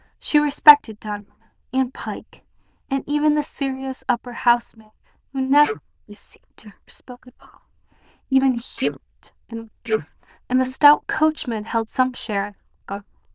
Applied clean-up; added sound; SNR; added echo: neural diffusion model UNIVERSE++.